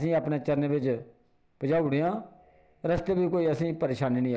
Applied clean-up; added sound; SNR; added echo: none; none; none; none.